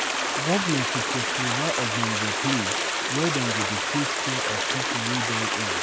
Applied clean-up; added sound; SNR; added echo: none; Stream; -4 dB; none.